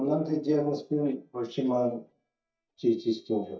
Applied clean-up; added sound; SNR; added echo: neural mask model DeepFilterNet 3.